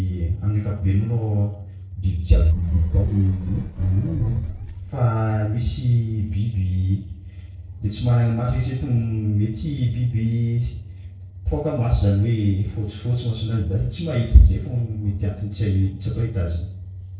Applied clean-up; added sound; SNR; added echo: neural separator model SepFormer DNS4.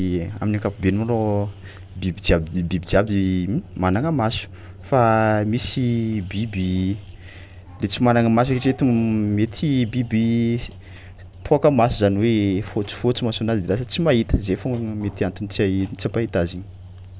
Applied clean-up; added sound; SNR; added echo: none; none; none; none.